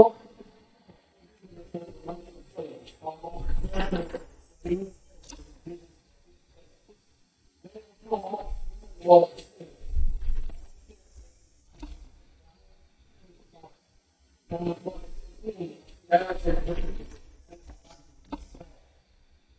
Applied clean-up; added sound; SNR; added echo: neural mask model DeepFilterNet 3.